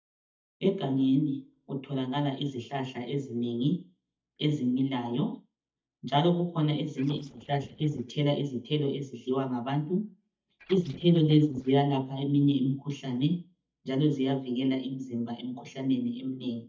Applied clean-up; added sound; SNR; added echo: neural mask model DeepFilterNet 3.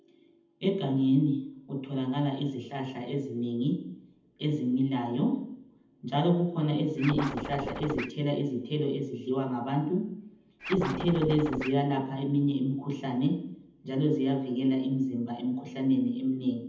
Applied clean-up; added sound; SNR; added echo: none; Scratching (performance technique); 7 dB; reverberation time 0.8 s.